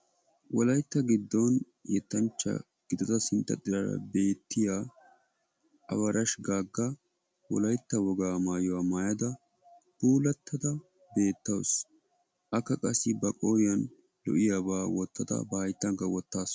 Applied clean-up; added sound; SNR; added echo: none; none; none; none.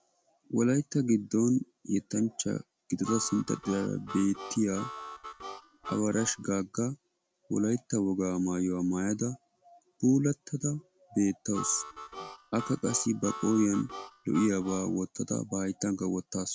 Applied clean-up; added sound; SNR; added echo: none; Harmonica; 12 dB; none.